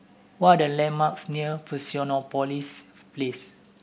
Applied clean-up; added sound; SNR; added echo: none; none; none; none.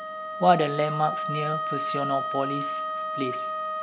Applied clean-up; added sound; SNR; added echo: none; Wind instrument, woodwind instrument; 3 dB; none.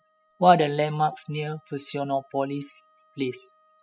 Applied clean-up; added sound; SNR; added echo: classical method spectral subtraction.